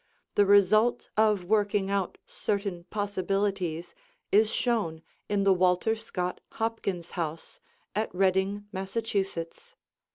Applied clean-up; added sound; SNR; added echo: none; none; none; none.